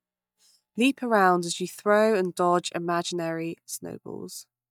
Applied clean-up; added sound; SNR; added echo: neural mask model DeepFilterNet 3.